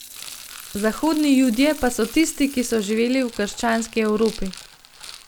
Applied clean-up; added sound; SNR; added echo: none; Fill (with liquid) / Sink (filling or washing) + Rattle; 17 dB; none.